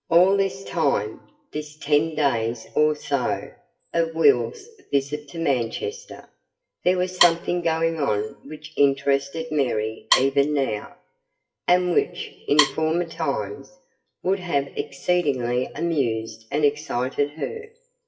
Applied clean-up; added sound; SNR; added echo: classical method WPE with log-MMSE.